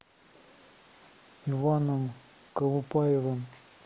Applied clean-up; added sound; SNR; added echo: none; none; none; none.